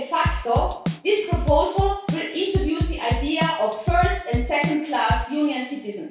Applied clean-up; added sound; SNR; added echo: none; Drum / Drum kit; 2 dB; reverberation time 0.6 s.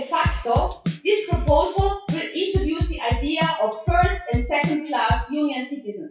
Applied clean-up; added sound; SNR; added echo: classical method WPE with log-MMSE.